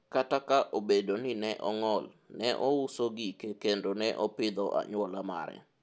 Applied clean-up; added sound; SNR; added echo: none; none; none; none.